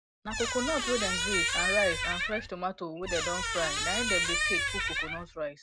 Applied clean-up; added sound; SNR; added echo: none; Squeak; -3 dB; none.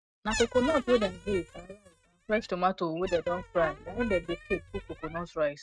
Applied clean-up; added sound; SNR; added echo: neural mask model RNNoise.